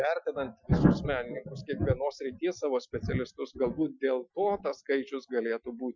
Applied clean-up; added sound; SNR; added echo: classical method Wiener filter.